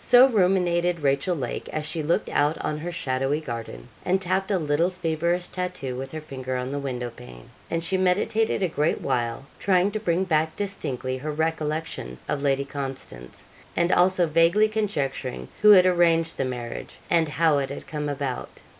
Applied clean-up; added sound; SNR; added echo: none; none; none; none.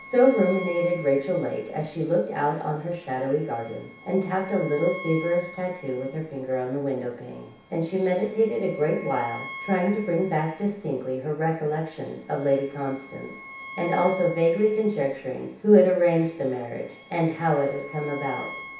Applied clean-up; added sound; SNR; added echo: none; Bowed string instrument; 18 dB; reverberation time 0.7 s.